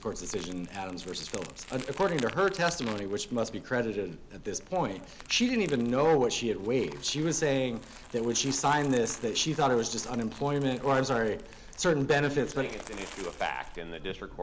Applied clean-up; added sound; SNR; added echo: none; Crumpling, crinkling; 17 dB; none.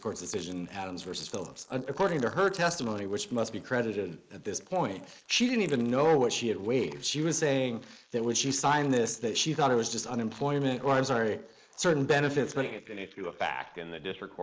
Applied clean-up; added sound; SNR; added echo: neural mask model Resemble Enhance denoiser.